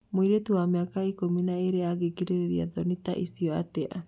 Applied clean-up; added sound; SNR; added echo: none; none; none; none.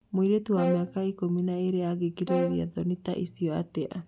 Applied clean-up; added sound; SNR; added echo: none; Brass instrument; 8 dB; none.